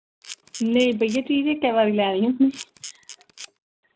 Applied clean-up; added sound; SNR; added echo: none; Camera; 18 dB; none.